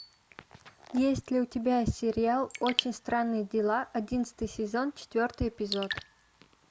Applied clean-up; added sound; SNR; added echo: none; Raindrop / Drip; 13 dB; none.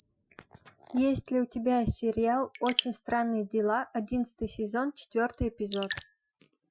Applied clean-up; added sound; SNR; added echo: classical method Wiener filter.